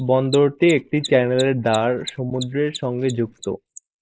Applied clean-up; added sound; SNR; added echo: neural mask model Resemble Enhance denoiser.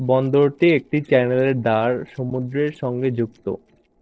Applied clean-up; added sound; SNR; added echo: neural separator model SepFormer DNS4.